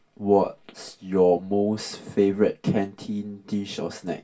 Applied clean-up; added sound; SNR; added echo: none; none; none; reverberation time 0.2 s.